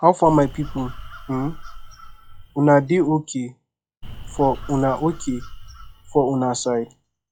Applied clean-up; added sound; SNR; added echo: classical method log-MMSE.